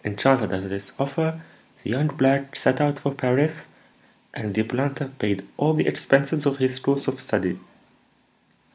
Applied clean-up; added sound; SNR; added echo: none; none; none; none.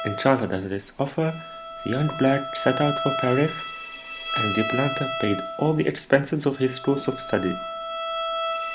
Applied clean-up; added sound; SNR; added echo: none; Bowed string instrument; 6 dB; none.